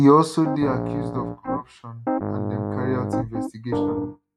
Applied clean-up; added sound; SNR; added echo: neural mask model RNNoise.